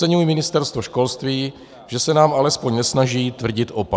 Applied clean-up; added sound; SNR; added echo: none; none; none; none.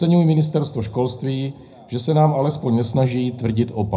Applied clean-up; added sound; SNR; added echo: none; none; none; reverberation time 0.4 s.